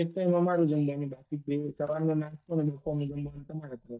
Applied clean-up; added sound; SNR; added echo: neural mask model DeepFilterNet 3.